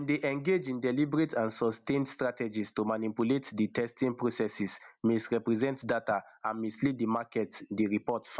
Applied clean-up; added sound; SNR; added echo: none; none; none; none.